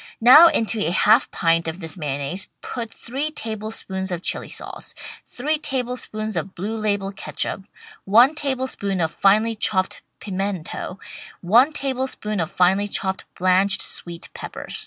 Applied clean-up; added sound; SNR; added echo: none; none; none; none.